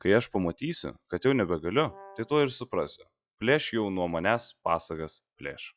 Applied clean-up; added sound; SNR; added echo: classical method log-MMSE.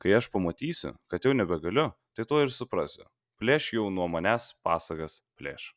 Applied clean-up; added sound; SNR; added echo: none; none; none; none.